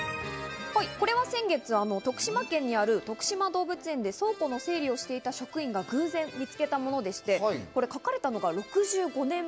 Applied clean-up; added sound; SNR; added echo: none; none; none; none.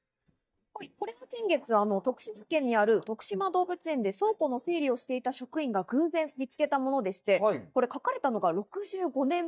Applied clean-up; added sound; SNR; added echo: neural mask model DeepFilterNet 3.